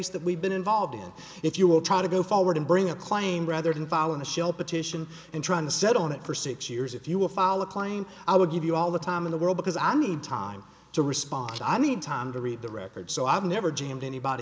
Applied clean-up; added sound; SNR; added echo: none; none; none; none.